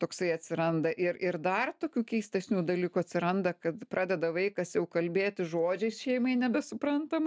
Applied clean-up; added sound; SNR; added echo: none; none; none; none.